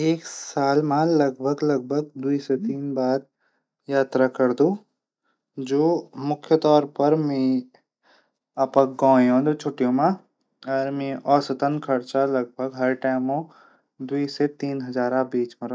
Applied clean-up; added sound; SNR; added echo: none; none; none; none.